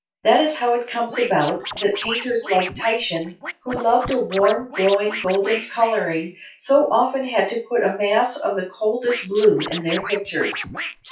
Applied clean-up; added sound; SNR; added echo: classical method WPE with log-MMSE.